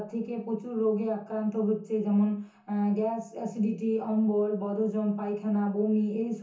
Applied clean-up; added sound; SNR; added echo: none; none; none; reverberation time 0.6 s.